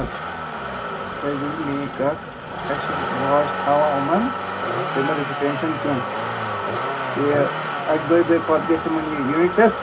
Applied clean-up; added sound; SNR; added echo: none; Motor vehicle (road); 3 dB; reverberation time 0.4 s.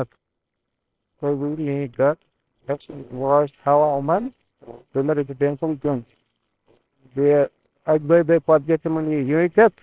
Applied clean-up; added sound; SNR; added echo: neural separator model SepFormer WHAMR!.